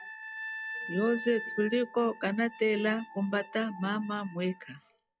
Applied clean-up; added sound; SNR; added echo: classical method log-MMSE.